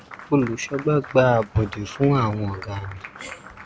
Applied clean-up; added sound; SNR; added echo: none; Applause; 18 dB; none.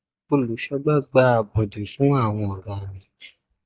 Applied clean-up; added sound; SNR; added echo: neural mask model DeepFilterNet 3.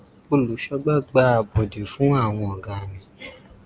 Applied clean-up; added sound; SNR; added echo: none; none; none; none.